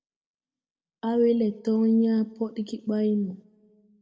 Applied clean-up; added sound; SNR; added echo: none; none; none; reverberation time 0.5 s.